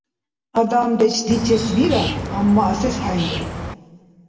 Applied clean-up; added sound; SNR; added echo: none; Bird; 7 dB; reverberation time 1.6 s.